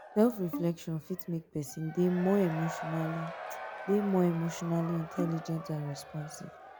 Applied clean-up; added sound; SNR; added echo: none; Crowd / Cheering + Bowed string instrument; 11 dB; none.